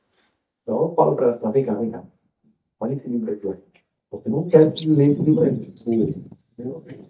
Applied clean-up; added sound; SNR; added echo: neural mask model DeepFilterNet 3.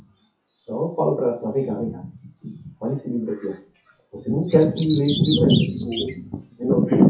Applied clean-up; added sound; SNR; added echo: classical method WPE with log-MMSE.